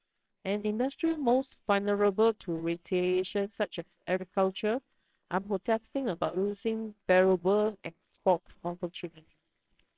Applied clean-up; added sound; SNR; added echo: neural separator model SepFormer WHAMR!.